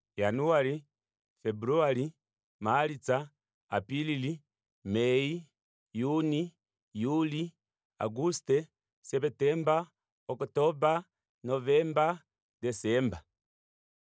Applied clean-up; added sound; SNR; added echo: none; none; none; none.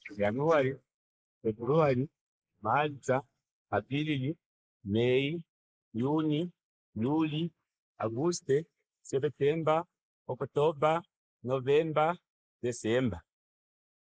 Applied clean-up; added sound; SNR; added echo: neural mask model Resemble Enhance denoiser.